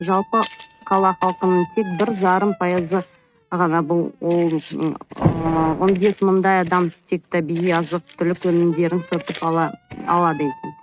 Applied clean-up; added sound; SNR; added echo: neural mask model RNNoise.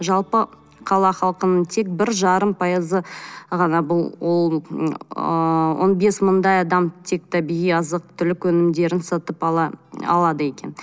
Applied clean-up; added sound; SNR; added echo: none; none; none; none.